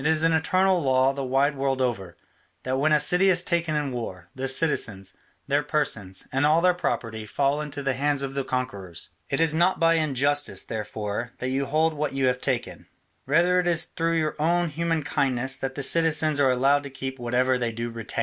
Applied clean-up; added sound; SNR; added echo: none; none; none; none.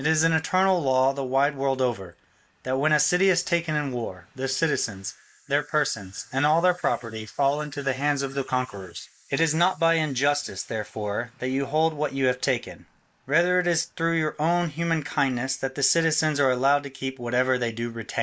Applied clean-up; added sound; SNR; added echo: neural mask model Resemble Enhance denoiser.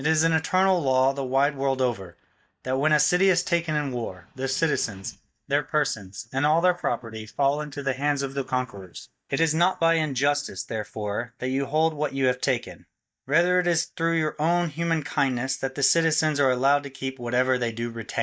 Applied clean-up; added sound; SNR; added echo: neural mask model DeepFilterNet 3.